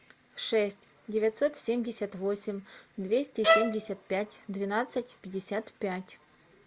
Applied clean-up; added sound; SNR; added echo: none; Bowed string instrument; -5 dB; none.